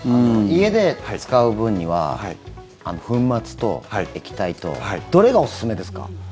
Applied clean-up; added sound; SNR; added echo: none; none; none; none.